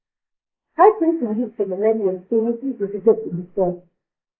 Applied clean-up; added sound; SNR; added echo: neural mask model Resemble Enhance denoiser.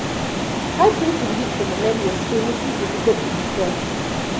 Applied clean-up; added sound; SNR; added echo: none; Water; 0 dB; none.